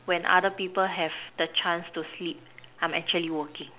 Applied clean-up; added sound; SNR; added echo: none; none; none; none.